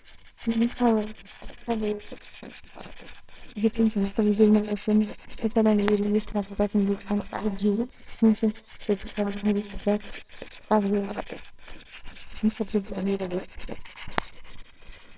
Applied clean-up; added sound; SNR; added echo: neural separator model SepFormer WHAMR!.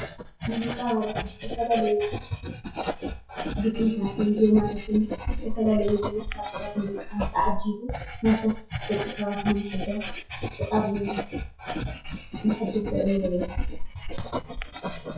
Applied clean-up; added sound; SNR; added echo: classical method WPE with log-MMSE.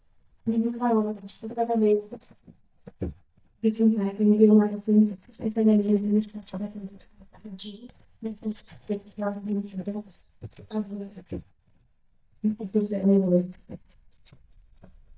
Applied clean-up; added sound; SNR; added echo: neural mask model DeepFilterNet 3.